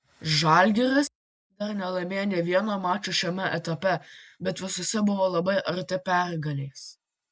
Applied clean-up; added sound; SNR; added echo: none; none; none; none.